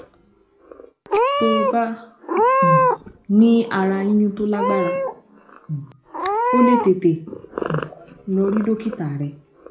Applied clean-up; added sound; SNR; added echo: none; Meow / Purr; 2 dB; reverberation time 0.3 s.